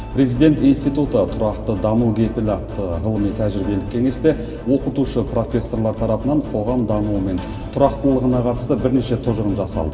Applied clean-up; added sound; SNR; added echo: none; none; none; reverberation time 2.3 s.